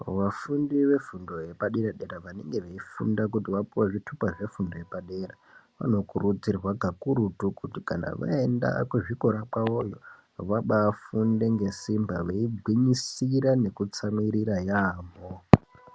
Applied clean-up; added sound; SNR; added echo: none; none; none; none.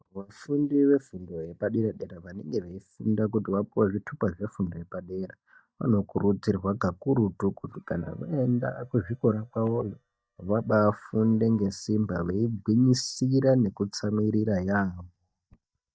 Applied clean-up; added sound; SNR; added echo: neural mask model DeepFilterNet 3.